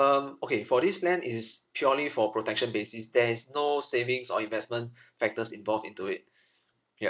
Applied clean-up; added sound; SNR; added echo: none; none; none; none.